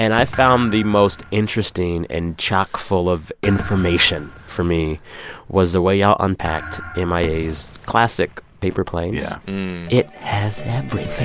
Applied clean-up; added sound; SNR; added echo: none; Fireworks + Thump, thud; 15 dB; none.